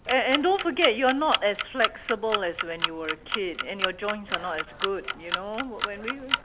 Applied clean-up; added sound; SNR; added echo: none; Clock; 4 dB; none.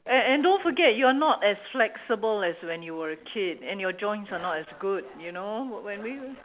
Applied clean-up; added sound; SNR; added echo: none; none; none; none.